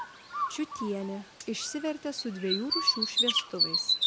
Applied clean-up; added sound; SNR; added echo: none; Bird; -4 dB; none.